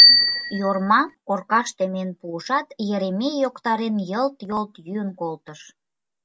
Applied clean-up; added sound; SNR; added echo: none; Bicycle bell; 0 dB; none.